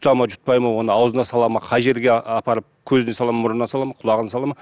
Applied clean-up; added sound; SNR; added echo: none; none; none; none.